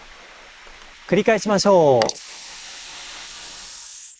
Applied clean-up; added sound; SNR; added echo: neural mask model Resemble Enhance denoiser.